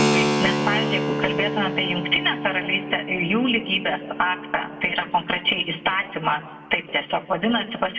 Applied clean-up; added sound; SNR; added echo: none; Keyboard (musical); 4 dB; reverberation time 1.1 s.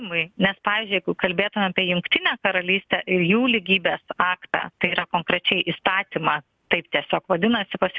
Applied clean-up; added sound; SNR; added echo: none; none; none; none.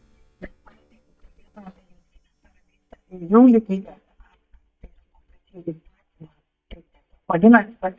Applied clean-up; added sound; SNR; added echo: neural mask model DeepFilterNet 3.